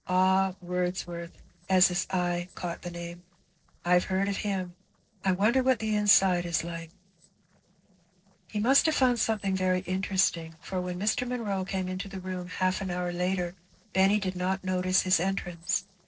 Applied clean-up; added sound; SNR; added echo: neural separator model SepFormer DNS4.